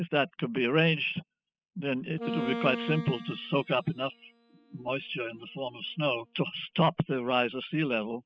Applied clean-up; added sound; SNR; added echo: classical method spectral subtraction.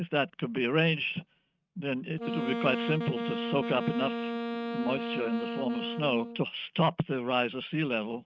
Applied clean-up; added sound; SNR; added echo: neural mask model RNNoise.